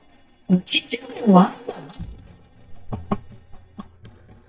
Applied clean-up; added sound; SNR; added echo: neural mask model DeepFilterNet 3.